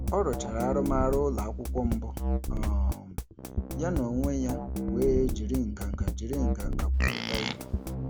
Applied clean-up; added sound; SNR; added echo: none; Livestock, farm animals, working animals + Drum kit; -2 dB; none.